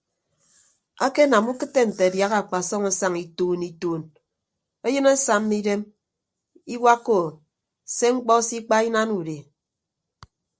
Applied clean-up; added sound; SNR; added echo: neural separator model SepFormer DNS4.